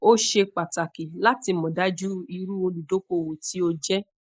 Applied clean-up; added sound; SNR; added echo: neural mask model Resemble Enhance denoiser.